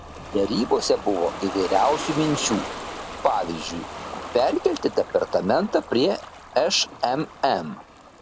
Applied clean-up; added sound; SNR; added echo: none; Ocean; 11 dB; none.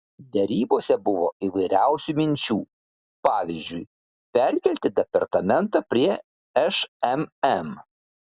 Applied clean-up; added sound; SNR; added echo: none; none; none; none.